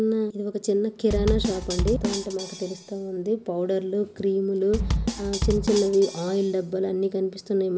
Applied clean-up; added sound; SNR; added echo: none; Bass drum / Snare drum; 3 dB; none.